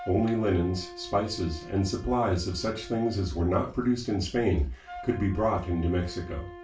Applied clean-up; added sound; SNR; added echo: none; Wind instrument, woodwind instrument; 17 dB; reverberation time 0.2 s.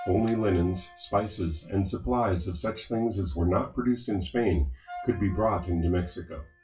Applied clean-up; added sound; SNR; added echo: classical method WPE with log-MMSE.